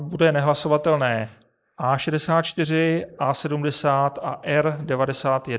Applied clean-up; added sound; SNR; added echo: neural mask model Resemble Enhance denoiser.